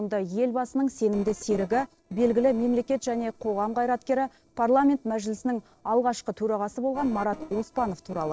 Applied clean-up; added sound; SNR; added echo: neural separator model SepFormer DNS4.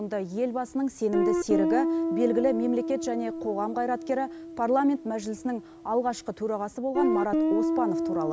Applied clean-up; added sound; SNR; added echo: none; Guitar; 1 dB; none.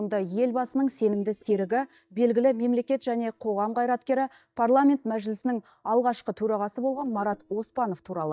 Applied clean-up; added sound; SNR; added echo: neural mask model DeepFilterNet 3.